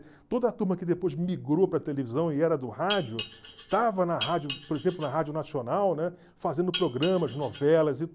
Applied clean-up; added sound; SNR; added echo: none; Dishes, pots, and pans; -1 dB; none.